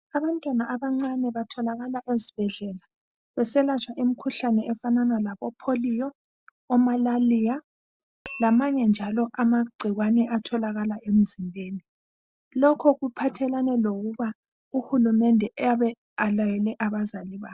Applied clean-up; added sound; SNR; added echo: neural separator model SepFormer DNS4.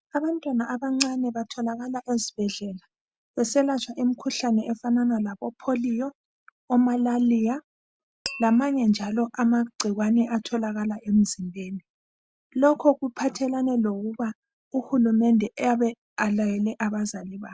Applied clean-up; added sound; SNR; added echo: none; Glass; 15 dB; none.